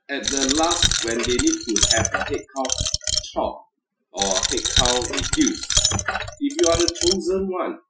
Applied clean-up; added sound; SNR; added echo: classical method Wiener filter.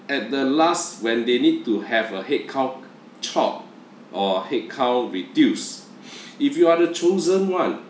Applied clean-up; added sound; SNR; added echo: none; none; none; none.